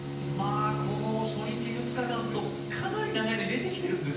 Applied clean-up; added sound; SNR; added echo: none; Bowed string instrument; 2 dB; reverberation time 0.9 s.